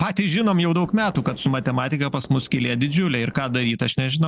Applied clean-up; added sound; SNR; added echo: neural separator model SepFormer DNS4.